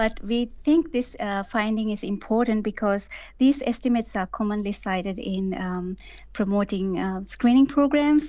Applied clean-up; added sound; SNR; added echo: none; Engine starting; 20 dB; none.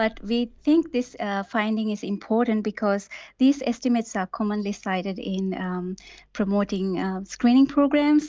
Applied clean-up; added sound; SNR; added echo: neural mask model DeepFilterNet 3.